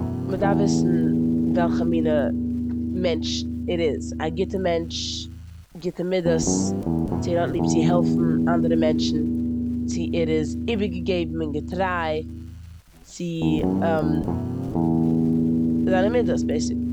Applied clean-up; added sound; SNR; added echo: none; Guitar; -3 dB; none.